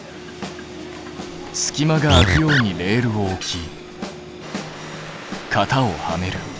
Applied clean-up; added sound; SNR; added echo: none; Animal; -4 dB; none.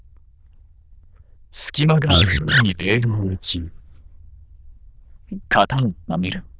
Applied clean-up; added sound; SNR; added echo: neural diffusion model UNIVERSE++.